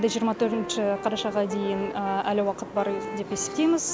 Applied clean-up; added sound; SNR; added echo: none; Wind instrument, woodwind instrument; 12 dB; none.